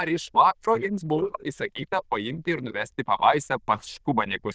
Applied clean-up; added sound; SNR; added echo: neural diffusion model UNIVERSE++.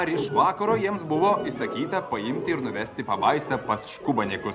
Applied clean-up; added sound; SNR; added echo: none; none; none; none.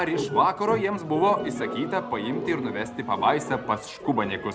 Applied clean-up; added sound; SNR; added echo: none; Wind instrument, woodwind instrument; 16 dB; none.